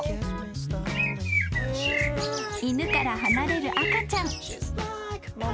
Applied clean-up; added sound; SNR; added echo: none; Bird; 2 dB; none.